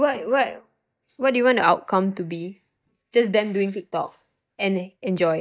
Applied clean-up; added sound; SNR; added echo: neural mask model DeepFilterNet 3.